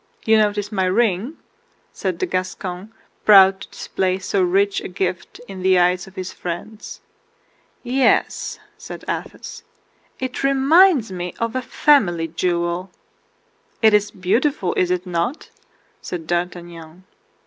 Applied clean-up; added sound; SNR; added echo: none; none; none; none.